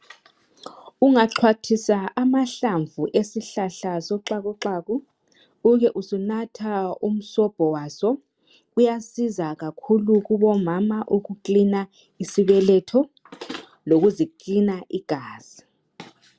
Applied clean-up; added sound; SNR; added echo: none; none; none; none.